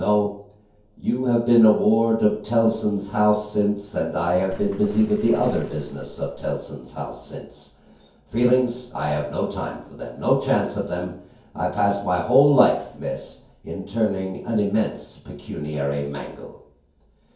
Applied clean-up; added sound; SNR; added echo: none; Water / Splash, splatter; 16 dB; reverberation time 0.6 s.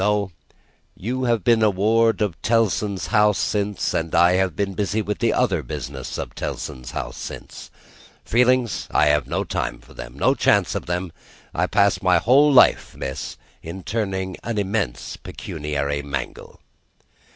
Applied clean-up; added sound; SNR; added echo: none; none; none; none.